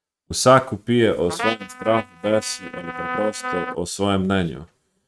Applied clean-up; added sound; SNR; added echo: neural mask model RNNoise.